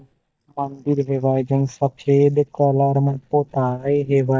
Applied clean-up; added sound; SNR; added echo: neural mask model DeepFilterNet 3.